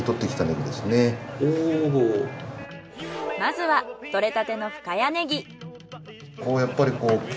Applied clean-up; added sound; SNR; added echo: none; none; none; none.